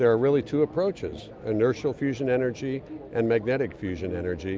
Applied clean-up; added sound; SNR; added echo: none; none; none; none.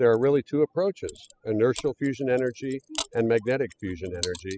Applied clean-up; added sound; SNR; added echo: classical method spectral subtraction.